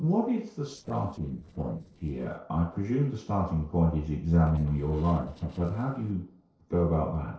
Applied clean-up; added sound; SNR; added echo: neural separator model SepFormer DNS4.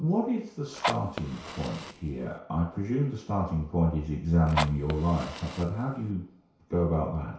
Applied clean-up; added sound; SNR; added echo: none; Fire; 7 dB; reverberation time 0.6 s.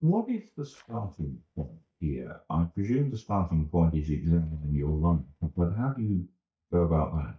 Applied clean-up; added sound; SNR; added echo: neural mask model DeepFilterNet 3.